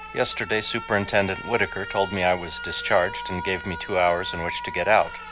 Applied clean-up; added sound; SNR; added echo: none; Alarm; 11 dB; none.